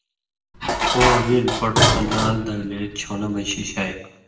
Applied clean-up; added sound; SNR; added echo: none; Dishes, pots, and pans; -2 dB; reverberation time 0.7 s.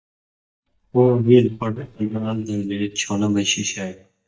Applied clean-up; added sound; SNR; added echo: neural mask model DeepFilterNet 3.